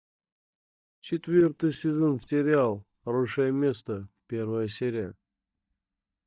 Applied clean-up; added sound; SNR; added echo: neural mask model DeepFilterNet 3.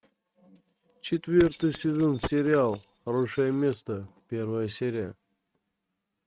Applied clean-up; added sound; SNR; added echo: neural mask model RNNoise.